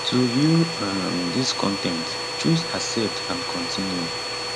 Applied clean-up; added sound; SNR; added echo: none; Domestic sounds, home sounds; 4 dB; none.